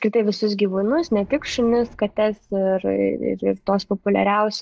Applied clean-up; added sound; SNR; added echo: neural mask model DeepFilterNet 3.